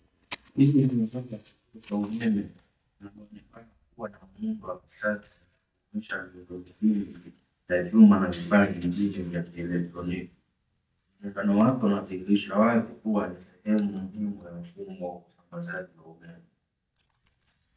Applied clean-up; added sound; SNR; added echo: neural mask model DeepFilterNet 3.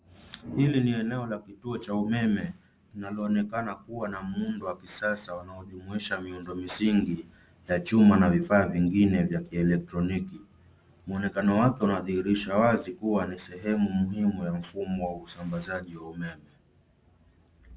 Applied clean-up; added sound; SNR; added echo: none; none; none; none.